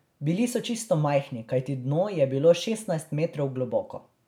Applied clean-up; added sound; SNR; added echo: none; none; none; none.